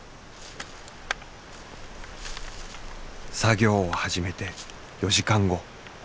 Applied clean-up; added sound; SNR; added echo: none; none; none; none.